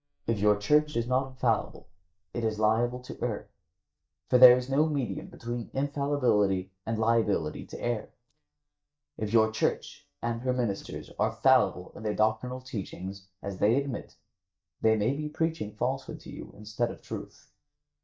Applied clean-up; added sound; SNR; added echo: neural mask model DeepFilterNet 3.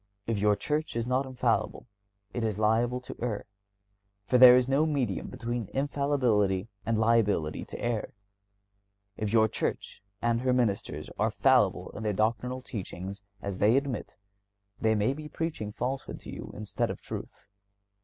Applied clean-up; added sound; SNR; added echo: none; none; none; none.